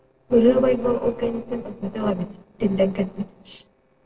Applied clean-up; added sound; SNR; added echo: neural separator model SepFormer DNS4.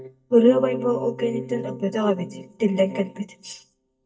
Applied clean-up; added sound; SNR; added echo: neural mask model DeepFilterNet 3.